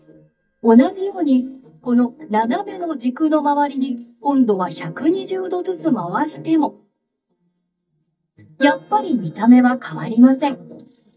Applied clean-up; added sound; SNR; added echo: neural mask model DeepFilterNet 3.